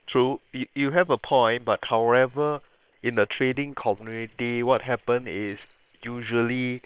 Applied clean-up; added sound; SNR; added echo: neural separator model SepFormer WHAM!.